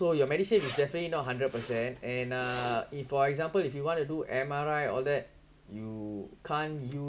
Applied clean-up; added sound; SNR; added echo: none; Zipper (clothing); 17 dB; none.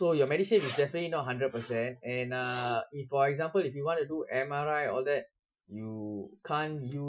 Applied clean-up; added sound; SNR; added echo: classical method Wiener filter.